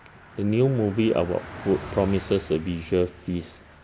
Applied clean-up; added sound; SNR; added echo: none; Car passing by; 16 dB; none.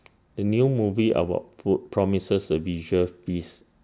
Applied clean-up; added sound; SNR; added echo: none; none; none; none.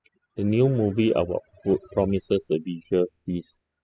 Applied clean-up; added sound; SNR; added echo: classical method spectral subtraction.